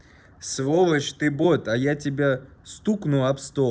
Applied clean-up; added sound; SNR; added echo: none; none; none; none.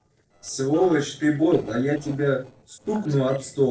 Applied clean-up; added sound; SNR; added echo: neural separator model SepFormer DNS4.